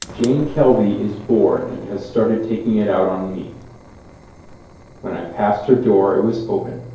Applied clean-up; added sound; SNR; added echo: none; Fire; 20 dB; reverberation time 2.4 s.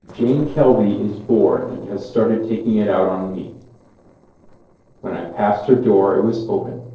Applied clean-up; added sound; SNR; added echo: neural separator model SepFormer DNS4.